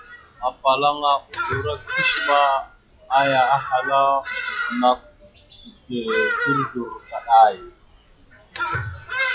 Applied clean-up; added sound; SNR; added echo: classical method log-MMSE.